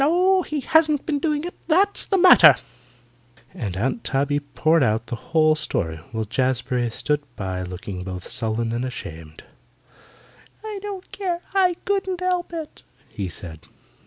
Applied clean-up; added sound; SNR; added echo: none; none; none; none.